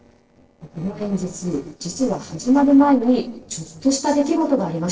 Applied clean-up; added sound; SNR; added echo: neural separator model SepFormer DNS4.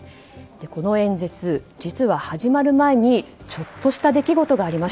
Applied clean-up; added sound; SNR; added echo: none; none; none; none.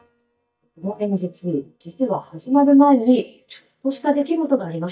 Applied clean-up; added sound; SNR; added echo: neural mask model DeepFilterNet 3.